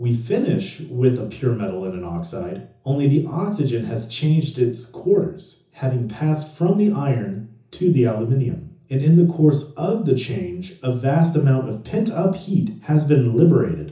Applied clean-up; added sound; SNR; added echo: none; none; none; reverberation time 0.6 s.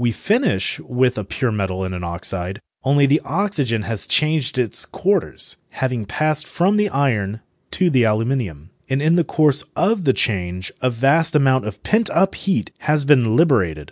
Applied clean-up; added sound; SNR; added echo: none; none; none; none.